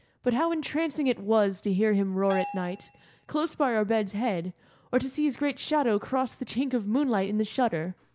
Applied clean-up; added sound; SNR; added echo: none; Bell; 13 dB; none.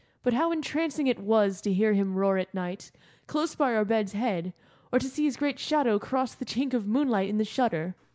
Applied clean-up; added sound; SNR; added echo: none; none; none; none.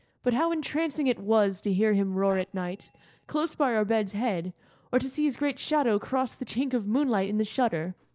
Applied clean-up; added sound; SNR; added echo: neural separator model SepFormer DNS4.